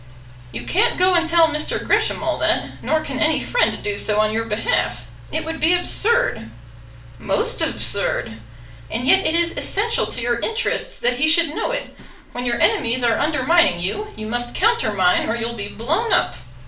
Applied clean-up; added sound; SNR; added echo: none; Engine; 18 dB; reverberation time 0.4 s.